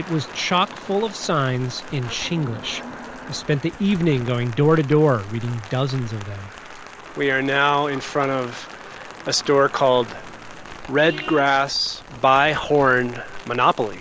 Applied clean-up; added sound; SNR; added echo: none; Rain; 18 dB; none.